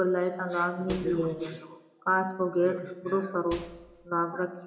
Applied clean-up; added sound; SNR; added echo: none; Microwave oven; 15 dB; reverberation time 0.8 s.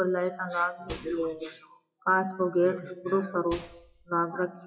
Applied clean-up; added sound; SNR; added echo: classical method WPE with log-MMSE.